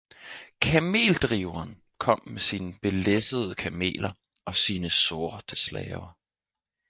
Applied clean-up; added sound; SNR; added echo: neural mask model DeepFilterNet 3.